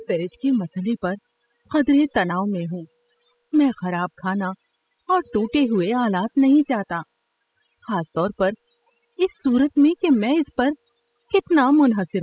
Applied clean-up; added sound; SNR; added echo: classical method spectral subtraction.